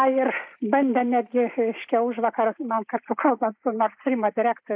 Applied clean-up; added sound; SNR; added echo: neural mask model Resemble Enhance denoiser.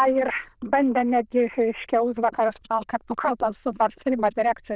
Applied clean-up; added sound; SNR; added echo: neural diffusion model UNIVERSE++.